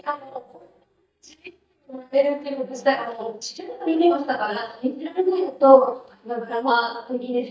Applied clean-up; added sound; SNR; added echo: neural mask model DeepFilterNet 3.